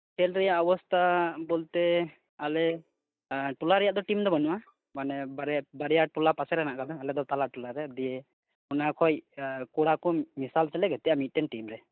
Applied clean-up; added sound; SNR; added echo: neural mask model DeepFilterNet 3.